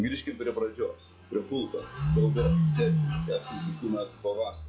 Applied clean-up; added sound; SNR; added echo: classical method log-MMSE.